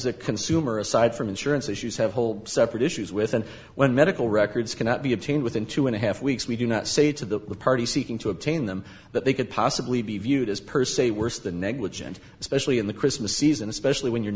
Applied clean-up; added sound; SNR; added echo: none; none; none; none.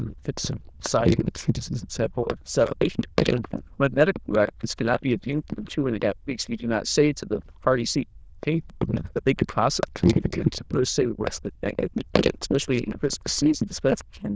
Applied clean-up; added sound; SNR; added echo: neural diffusion model UNIVERSE++.